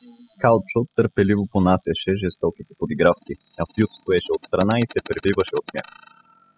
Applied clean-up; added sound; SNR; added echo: classical method spectral subtraction.